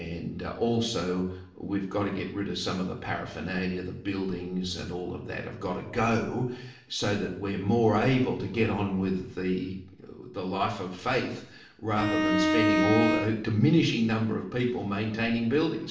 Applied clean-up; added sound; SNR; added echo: none; Bowed string instrument; -3 dB; reverberation time 0.6 s.